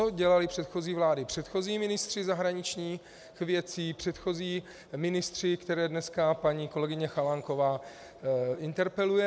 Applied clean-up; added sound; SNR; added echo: none; none; none; none.